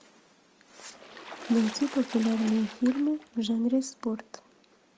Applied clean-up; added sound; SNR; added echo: none; Water / Splash, splatter; 14 dB; none.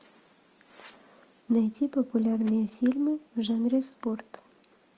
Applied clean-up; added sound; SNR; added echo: none; none; none; none.